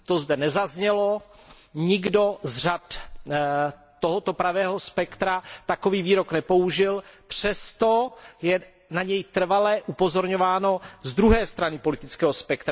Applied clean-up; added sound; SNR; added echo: none; none; none; none.